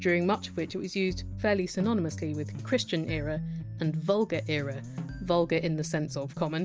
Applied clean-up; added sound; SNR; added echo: none; Snare drum; 17 dB; none.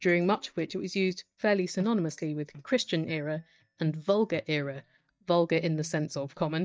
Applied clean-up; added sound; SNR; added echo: neural mask model DeepFilterNet 3.